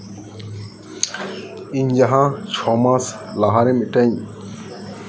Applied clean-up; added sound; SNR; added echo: none; none; none; none.